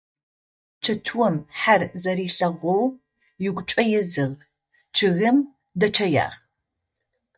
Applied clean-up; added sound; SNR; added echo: neural mask model DeepFilterNet 3.